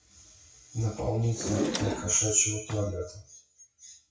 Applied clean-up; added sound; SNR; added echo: classical method WPE with log-MMSE.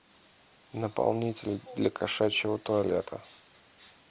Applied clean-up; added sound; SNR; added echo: none; none; none; none.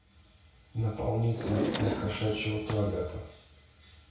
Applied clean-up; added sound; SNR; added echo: none; Drawer open or close; 5 dB; reverberation time 0.6 s.